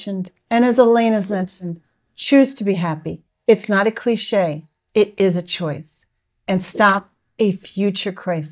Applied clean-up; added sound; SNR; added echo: neural mask model DeepFilterNet 3.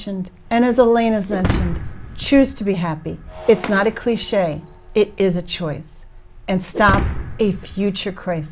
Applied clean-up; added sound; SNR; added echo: none; Shatter; 9 dB; none.